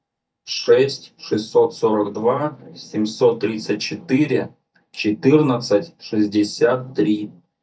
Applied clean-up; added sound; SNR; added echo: neural mask model DeepFilterNet 3.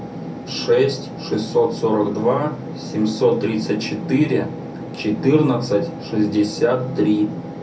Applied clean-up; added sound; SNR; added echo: none; Fixed-wing aircraft, airplane; 13 dB; reverberation time 0.3 s.